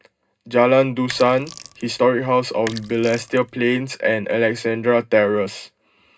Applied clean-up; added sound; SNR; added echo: none; Sink (filling or washing); 18 dB; reverberation time 0.2 s.